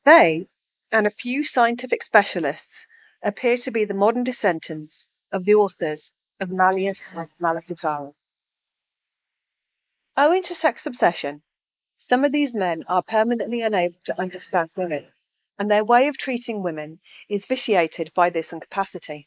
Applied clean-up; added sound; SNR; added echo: neural mask model Resemble Enhance denoiser.